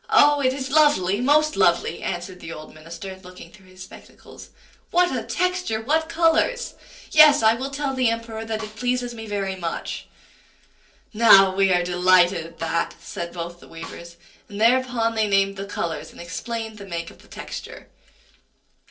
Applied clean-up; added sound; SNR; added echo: neural separator model SepFormer DNS4.